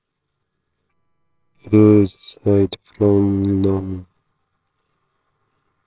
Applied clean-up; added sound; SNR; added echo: neural separator model SepFormer WHAMR!.